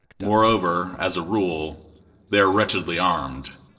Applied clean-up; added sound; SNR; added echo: neural separator model SepFormer DNS4.